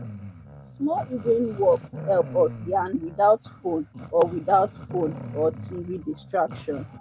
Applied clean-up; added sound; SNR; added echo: none; Growling; 13 dB; none.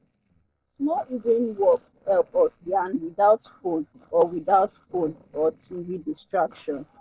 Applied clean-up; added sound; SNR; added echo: neural separator model SepFormer DNS4.